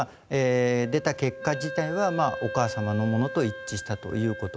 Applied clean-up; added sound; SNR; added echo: none; Wind instrument, woodwind instrument; 11 dB; none.